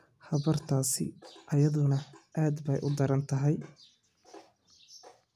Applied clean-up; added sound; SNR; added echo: none; none; none; none.